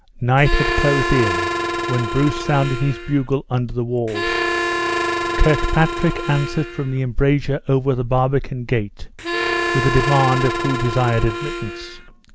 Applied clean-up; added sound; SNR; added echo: none; Harmonica; 3 dB; none.